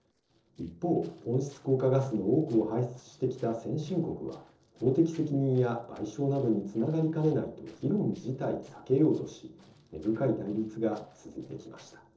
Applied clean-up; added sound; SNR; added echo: neural separator model SepFormer DNS4.